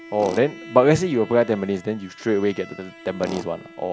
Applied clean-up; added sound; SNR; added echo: none; Tools + Bowed string instrument; 16 dB; none.